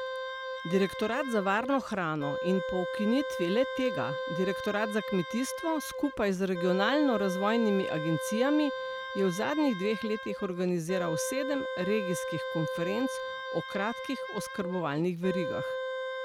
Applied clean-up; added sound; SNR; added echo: none; Wind instrument, woodwind instrument; 5 dB; none.